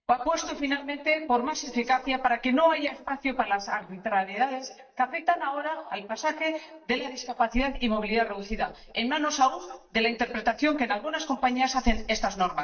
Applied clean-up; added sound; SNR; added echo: neural mask model DeepFilterNet 3.